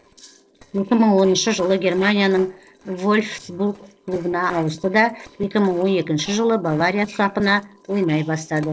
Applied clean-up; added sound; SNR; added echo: neural separator model SepFormer DNS4.